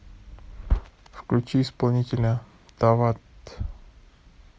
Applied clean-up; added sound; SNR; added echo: none; none; none; none.